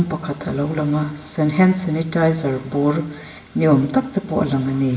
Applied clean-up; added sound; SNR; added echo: none; none; none; reverberation time 0.8 s.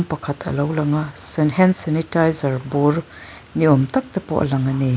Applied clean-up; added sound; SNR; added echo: none; none; none; none.